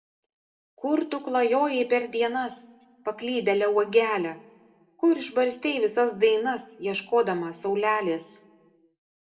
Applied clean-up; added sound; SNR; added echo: none; none; none; reverberation time 0.5 s.